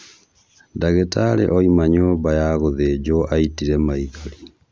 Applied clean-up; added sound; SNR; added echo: none; none; none; none.